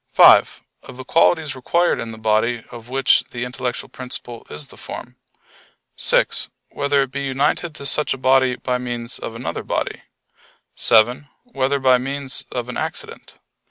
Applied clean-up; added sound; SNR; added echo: none; none; none; none.